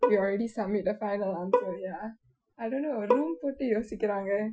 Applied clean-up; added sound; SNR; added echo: classical method Wiener filter.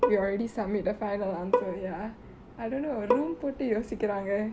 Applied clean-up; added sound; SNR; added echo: none; Bowed string instrument; 3 dB; none.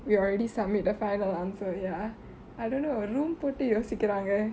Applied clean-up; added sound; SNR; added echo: none; none; none; none.